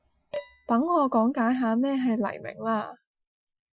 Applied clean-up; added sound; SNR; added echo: classical method Wiener filter.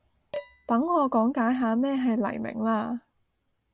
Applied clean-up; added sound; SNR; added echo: none; Dishes, pots, and pans; 18 dB; none.